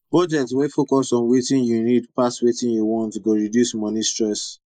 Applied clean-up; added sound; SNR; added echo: neural mask model Resemble Enhance denoiser.